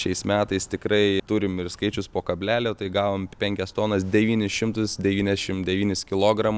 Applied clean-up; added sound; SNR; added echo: none; none; none; none.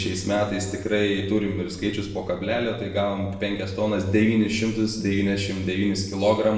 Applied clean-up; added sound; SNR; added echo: none; none; none; reverberation time 0.8 s.